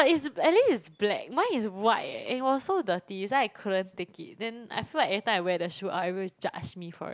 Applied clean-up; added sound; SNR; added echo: none; none; none; none.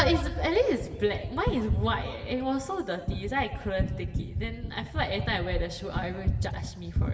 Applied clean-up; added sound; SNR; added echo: none; Gunshot, gunfire; 2 dB; reverberation time 1.7 s.